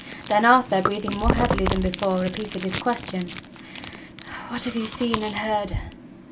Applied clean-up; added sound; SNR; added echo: none; Chewing, mastication; 5 dB; none.